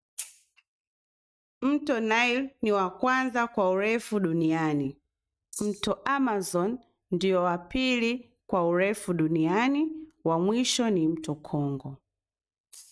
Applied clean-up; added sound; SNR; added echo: neural mask model RNNoise.